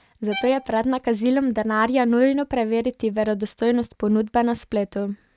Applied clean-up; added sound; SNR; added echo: none; Bowed string instrument; 19 dB; none.